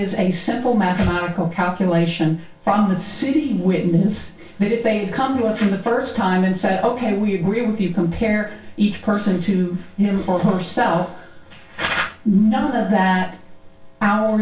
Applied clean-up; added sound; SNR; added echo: none; none; none; reverberation time 0.2 s.